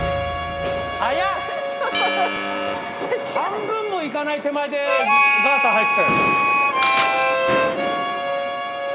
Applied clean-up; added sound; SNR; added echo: none; Harmonica; -4 dB; none.